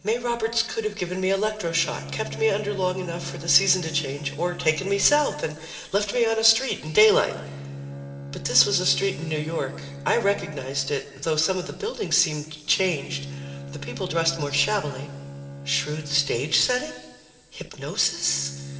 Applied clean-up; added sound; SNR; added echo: none; Bowed string instrument; 13 dB; reverberation time 3.0 s.